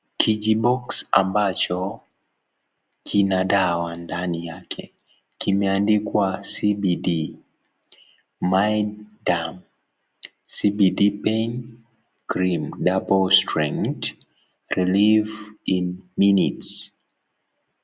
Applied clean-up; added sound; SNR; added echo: none; none; none; none.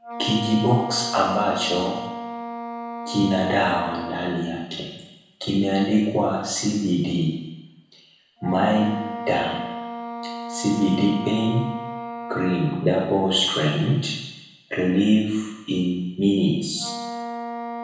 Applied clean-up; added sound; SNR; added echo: none; Wind instrument, woodwind instrument; 11 dB; reverberation time 1.0 s.